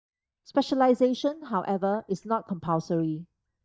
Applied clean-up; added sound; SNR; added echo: neural mask model DeepFilterNet 3.